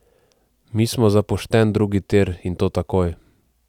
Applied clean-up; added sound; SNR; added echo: none; none; none; none.